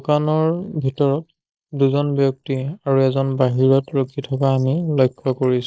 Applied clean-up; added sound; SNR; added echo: neural mask model Resemble Enhance denoiser.